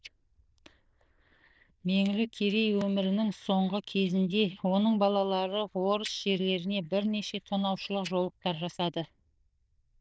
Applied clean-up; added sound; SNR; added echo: neural diffusion model UNIVERSE++.